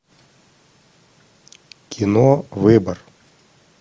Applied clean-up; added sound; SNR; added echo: none; none; none; none.